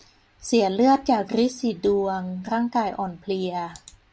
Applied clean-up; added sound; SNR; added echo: none; none; none; none.